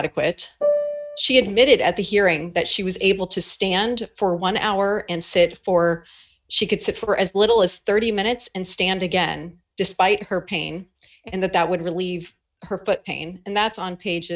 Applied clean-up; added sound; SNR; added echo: neural mask model RNNoise.